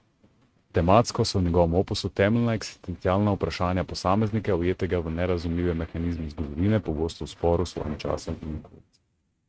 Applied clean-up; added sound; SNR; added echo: neural mask model RNNoise.